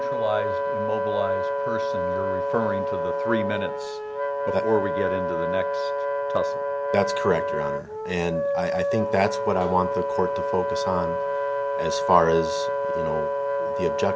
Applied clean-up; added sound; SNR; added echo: none; Wind instrument, woodwind instrument; -2 dB; none.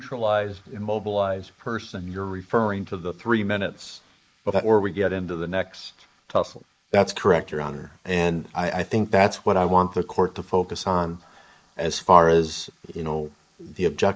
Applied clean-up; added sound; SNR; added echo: neural mask model Resemble Enhance denoiser.